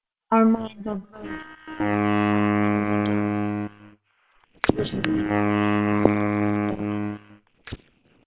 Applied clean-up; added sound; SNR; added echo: neural separator model SepFormer WHAM!.